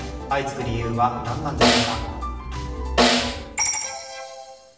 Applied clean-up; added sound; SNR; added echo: none; Snare drum; -4 dB; reverberation time 1.0 s.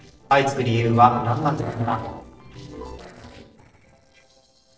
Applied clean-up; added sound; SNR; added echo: neural separator model SepFormer DNS4.